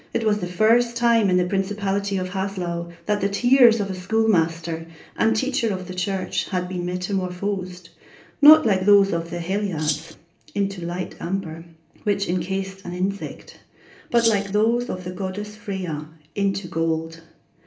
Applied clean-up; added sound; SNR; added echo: none; Rattle (instrument); 6 dB; reverberation time 0.3 s.